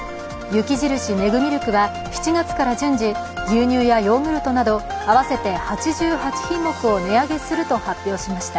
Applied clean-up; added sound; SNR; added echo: none; none; none; none.